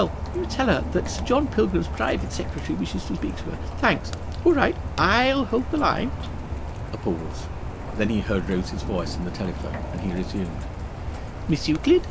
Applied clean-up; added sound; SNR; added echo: none; Rain; 5 dB; none.